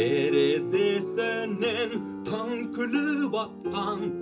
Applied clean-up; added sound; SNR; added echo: none; none; none; reverberation time 0.2 s.